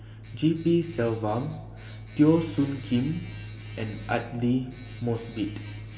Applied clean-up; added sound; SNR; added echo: none; Domestic sounds, home sounds; 13 dB; reverberation time 1.5 s.